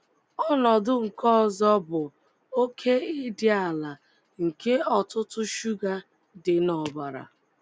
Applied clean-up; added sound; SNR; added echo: none; none; none; none.